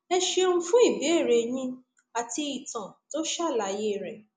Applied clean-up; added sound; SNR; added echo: none; none; none; none.